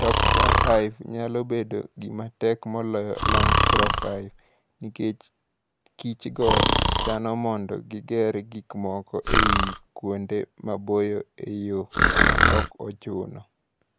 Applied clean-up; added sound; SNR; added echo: none; Breathing; -3 dB; none.